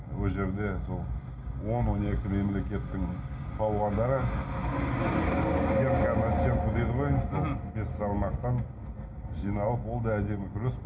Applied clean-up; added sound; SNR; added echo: none; none; none; reverberation time 0.4 s.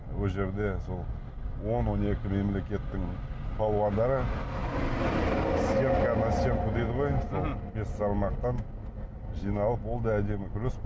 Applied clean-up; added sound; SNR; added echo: none; none; none; none.